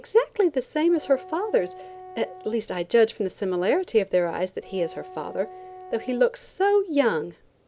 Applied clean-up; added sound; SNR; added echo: none; Wind instrument, woodwind instrument; 19 dB; none.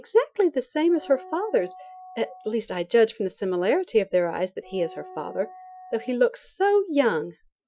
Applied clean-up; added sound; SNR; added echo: classical method Wiener filter.